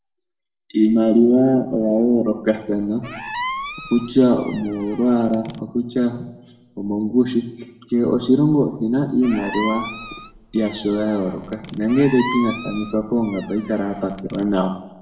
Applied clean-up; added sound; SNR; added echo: none; Squeak; 12 dB; reverberation time 0.8 s.